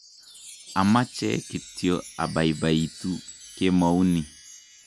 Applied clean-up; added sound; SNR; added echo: none; Chime; 19 dB; none.